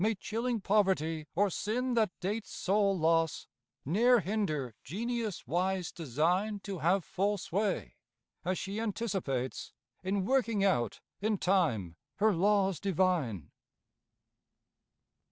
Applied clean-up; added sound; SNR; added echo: none; none; none; none.